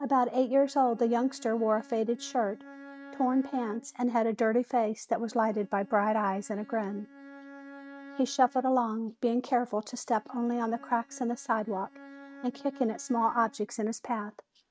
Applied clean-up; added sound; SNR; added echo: neural mask model RNNoise.